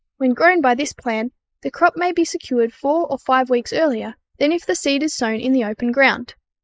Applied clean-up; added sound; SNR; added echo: neural mask model Resemble Enhance denoiser.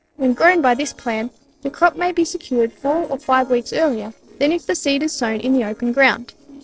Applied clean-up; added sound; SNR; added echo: neural separator model SepFormer DNS4.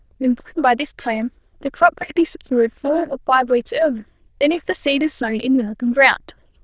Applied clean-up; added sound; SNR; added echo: neural diffusion model UNIVERSE++.